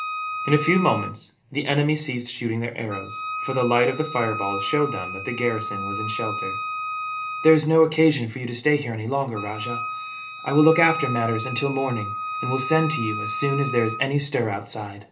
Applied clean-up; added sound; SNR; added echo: none; Wind instrument, woodwind instrument; 8 dB; reverberation time 0.3 s.